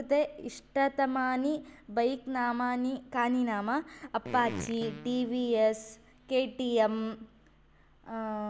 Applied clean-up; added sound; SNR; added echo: none; Fart; 13 dB; none.